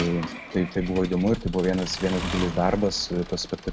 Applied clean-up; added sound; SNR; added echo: none; Accelerating, revving, vroom / Mechanisms; 11 dB; none.